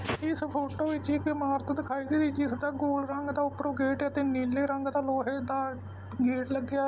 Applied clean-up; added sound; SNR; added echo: none; none; none; none.